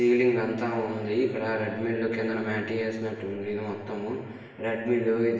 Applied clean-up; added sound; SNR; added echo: none; none; none; reverberation time 1.1 s.